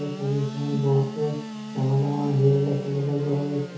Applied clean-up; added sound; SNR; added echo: none; Sawing / Engine; 11 dB; reverberation time 0.6 s.